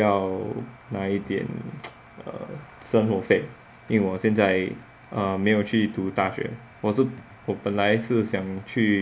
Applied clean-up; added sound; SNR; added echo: none; none; none; none.